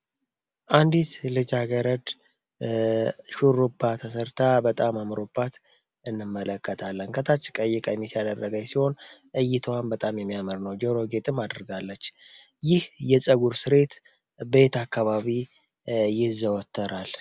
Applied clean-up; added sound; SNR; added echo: none; none; none; none.